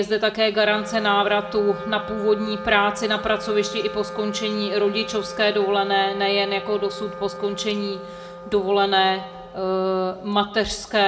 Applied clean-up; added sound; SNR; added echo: none; Wind instrument, woodwind instrument; 13 dB; reverberation time 0.7 s.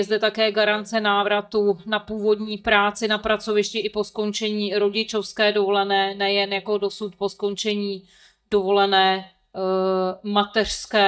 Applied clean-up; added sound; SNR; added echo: neural mask model DeepFilterNet 3.